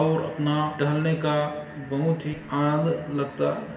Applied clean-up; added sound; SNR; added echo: none; none; none; reverberation time 0.9 s.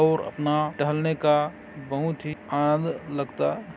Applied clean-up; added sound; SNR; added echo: none; none; none; none.